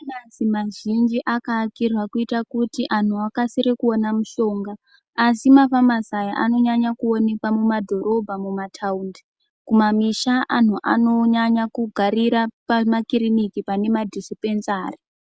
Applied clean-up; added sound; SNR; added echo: none; none; none; none.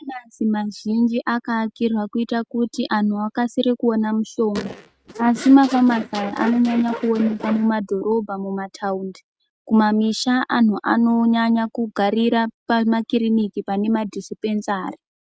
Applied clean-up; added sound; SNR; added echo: neural mask model RNNoise.